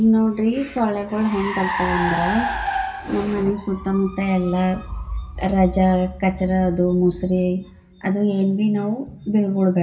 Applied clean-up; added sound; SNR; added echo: none; Car; 10 dB; reverberation time 1.1 s.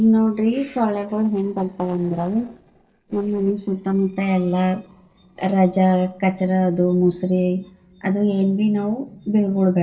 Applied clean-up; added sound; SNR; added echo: neural separator model SepFormer DNS4.